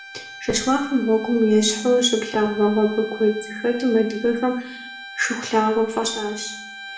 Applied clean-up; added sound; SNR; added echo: none; Bowed string instrument; 16 dB; reverberation time 0.7 s.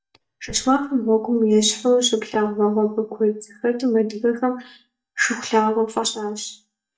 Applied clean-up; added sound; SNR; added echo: neural mask model DeepFilterNet 3.